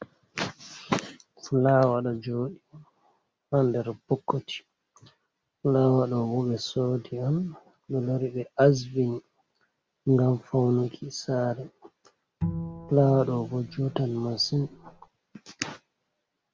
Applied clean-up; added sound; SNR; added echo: none; Bowed string instrument; 10 dB; none.